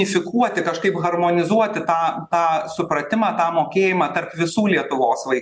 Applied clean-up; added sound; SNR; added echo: none; none; none; none.